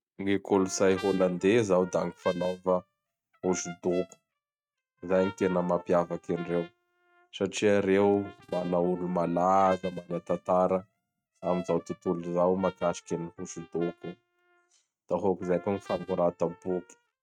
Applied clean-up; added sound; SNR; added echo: neural mask model RNNoise.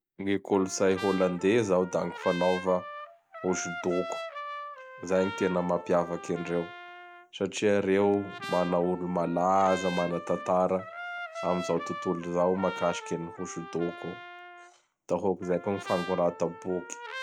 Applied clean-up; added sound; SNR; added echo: none; Trumpet; 12 dB; none.